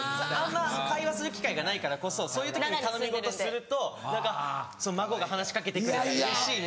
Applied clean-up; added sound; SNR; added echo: none; none; none; none.